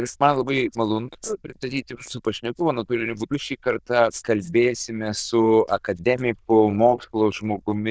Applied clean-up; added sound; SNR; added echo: neural diffusion model UNIVERSE++.